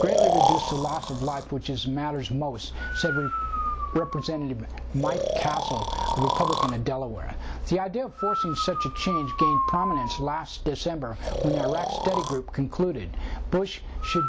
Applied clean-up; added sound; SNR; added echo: none; Breathing; 0 dB; none.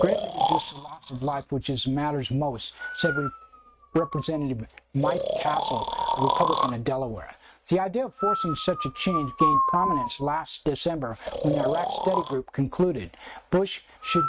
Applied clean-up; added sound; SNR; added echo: neural mask model RNNoise.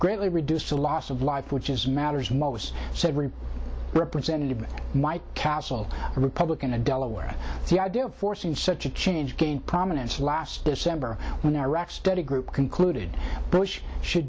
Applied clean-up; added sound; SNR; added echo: none; none; none; none.